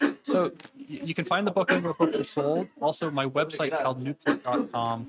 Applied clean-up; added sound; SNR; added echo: neural mask model RNNoise.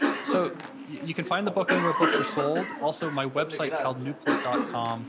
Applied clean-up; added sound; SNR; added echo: none; Cough; 0 dB; none.